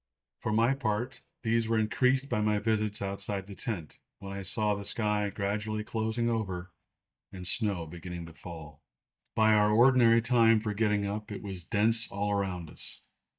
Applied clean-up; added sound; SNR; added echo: neural mask model DeepFilterNet 3.